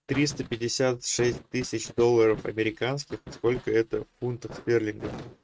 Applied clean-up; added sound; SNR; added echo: neural mask model RNNoise.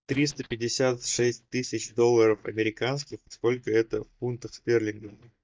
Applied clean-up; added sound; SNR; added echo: neural mask model DeepFilterNet 3.